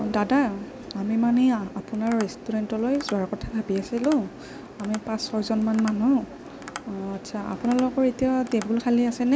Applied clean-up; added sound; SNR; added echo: none; Tap; 20 dB; none.